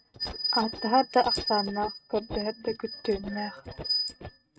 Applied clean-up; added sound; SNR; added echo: neural mask model RNNoise.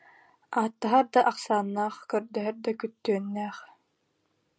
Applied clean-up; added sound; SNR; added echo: none; none; none; none.